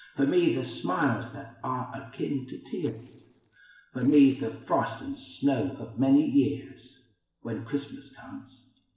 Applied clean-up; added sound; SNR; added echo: neural separator model SepFormer DNS4.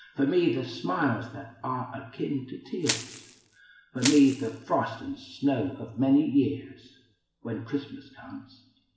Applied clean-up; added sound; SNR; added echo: none; Crushing; 7 dB; reverberation time 0.8 s.